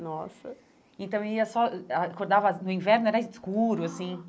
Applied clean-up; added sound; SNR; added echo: none; none; none; none.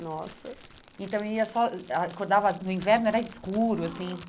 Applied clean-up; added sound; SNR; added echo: none; Crackle; 19 dB; none.